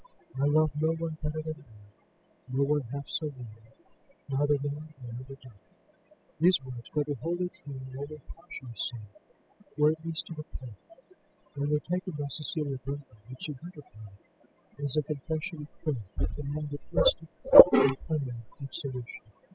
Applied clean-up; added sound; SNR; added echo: classical method spectral subtraction.